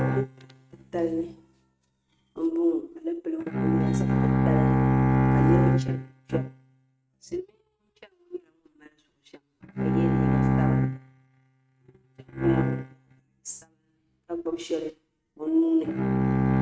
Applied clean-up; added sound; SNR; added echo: neural mask model RNNoise.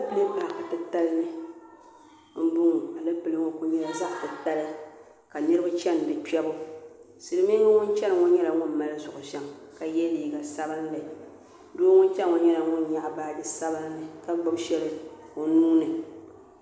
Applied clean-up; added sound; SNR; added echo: none; none; none; none.